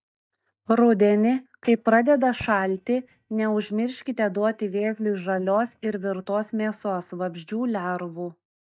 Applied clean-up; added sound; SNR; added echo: neural mask model DeepFilterNet 3.